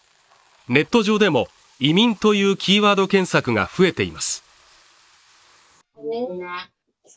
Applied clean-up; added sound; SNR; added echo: neural mask model Resemble Enhance denoiser.